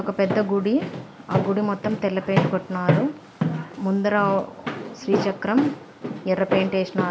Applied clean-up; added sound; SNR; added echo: none; Walk, footsteps; 3 dB; none.